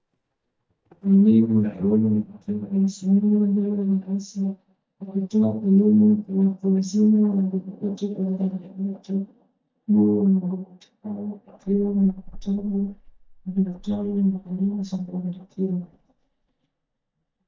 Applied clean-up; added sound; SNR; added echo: neural mask model DeepFilterNet 3.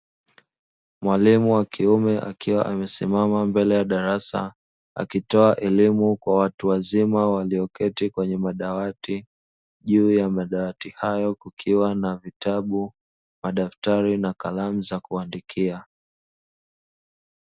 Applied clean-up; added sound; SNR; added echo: none; none; none; none.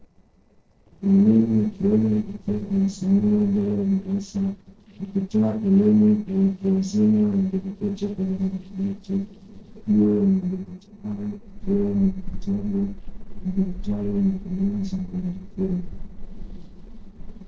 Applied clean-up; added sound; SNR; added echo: neural separator model SepFormer DNS4.